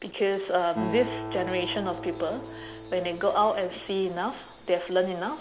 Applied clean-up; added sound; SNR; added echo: none; Acoustic guitar; 11 dB; none.